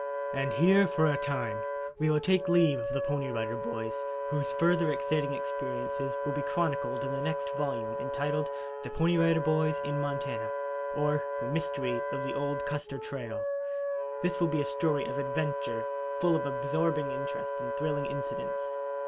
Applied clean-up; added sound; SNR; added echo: none; Wind instrument, woodwind instrument; 2 dB; none.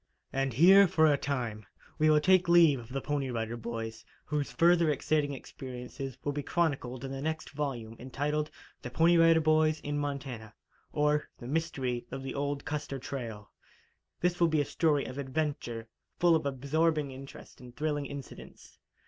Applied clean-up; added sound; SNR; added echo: none; none; none; none.